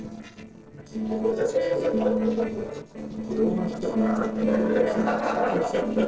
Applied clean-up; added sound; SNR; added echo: neural separator model SepFormer DNS4.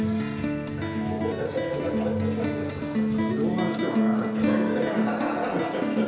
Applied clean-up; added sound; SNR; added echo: none; Guitar; -3 dB; reverberation time 0.5 s.